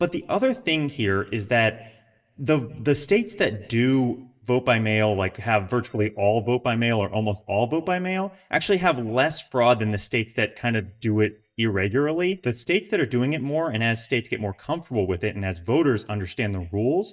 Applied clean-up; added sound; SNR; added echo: neural mask model DeepFilterNet 3.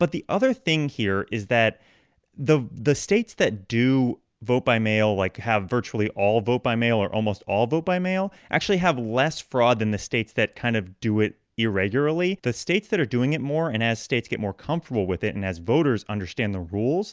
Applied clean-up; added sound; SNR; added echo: none; none; none; none.